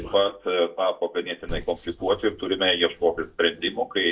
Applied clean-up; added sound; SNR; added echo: neural mask model DeepFilterNet 3.